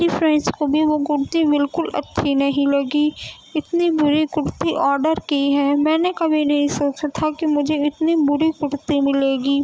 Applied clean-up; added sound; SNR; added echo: none; none; none; none.